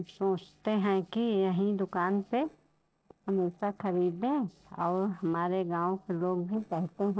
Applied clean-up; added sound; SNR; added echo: neural separator model SepFormer DNS4.